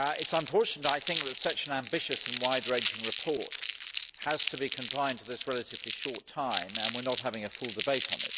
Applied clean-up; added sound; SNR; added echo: none; Crumpling, crinkling; -5 dB; none.